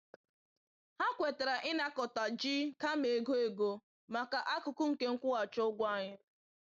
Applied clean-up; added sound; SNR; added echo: none; none; none; none.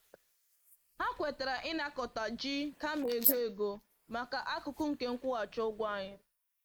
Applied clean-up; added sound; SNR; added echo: neural mask model Resemble Enhance denoiser.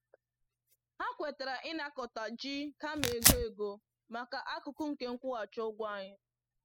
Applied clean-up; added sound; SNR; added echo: classical method spectral subtraction.